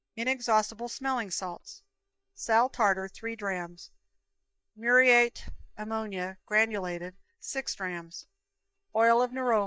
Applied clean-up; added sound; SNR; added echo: neural mask model DeepFilterNet 3.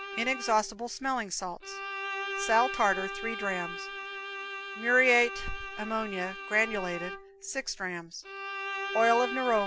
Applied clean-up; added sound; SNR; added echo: none; Bowed string instrument; 8 dB; none.